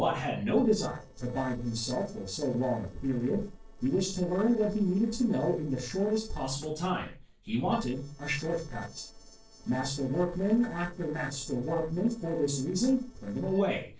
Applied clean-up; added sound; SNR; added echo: neural separator model SepFormer DNS4.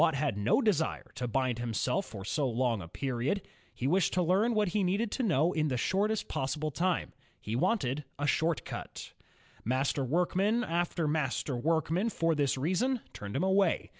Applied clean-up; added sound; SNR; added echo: none; none; none; none.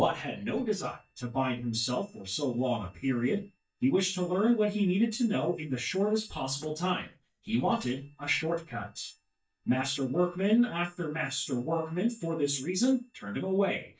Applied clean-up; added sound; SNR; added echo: neural mask model DeepFilterNet 3.